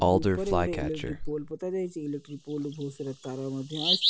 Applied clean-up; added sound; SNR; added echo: none; Bird vocalization, bird call, bird song; -4 dB; none.